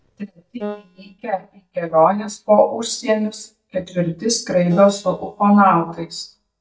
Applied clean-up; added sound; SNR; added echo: neural mask model DeepFilterNet 3.